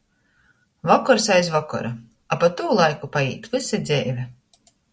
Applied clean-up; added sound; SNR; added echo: none; none; none; none.